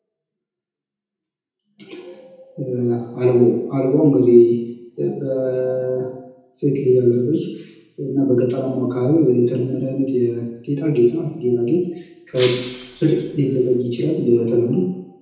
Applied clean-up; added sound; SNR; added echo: none; Shatter; 15 dB; reverberation time 0.8 s.